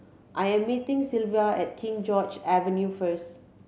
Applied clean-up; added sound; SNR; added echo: none; none; none; none.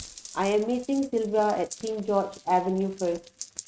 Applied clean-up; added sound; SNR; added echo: neural mask model RNNoise.